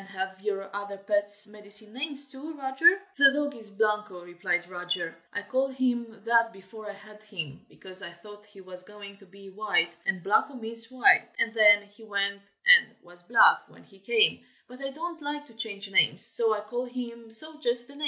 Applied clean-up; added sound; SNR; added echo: none; none; none; none.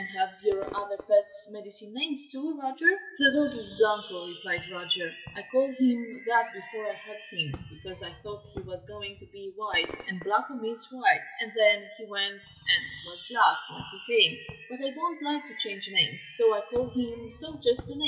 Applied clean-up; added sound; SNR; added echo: classical method WPE with log-MMSE.